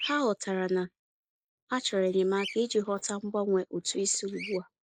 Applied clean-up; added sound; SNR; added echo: neural mask model Resemble Enhance denoiser.